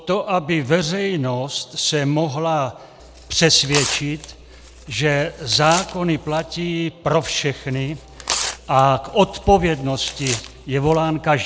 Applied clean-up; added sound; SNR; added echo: none; Tearing; 11 dB; none.